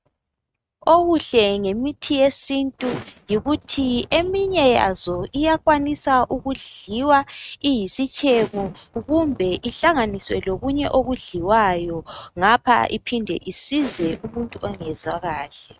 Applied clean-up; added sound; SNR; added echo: neural mask model RNNoise.